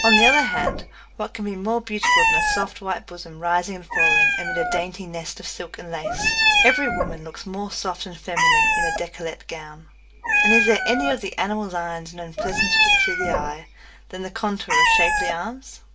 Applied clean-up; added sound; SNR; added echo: none; Meow; -4 dB; reverberation time 0.2 s.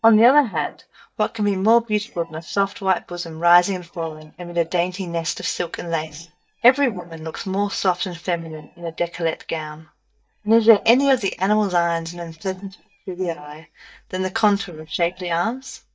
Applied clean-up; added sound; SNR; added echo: neural mask model DeepFilterNet 3.